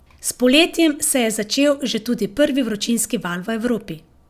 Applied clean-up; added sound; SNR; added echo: none; none; none; none.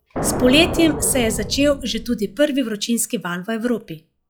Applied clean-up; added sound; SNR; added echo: classical method log-MMSE.